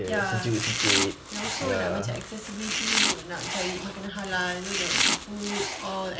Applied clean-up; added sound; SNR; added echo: none; Domestic sounds, home sounds; -1 dB; none.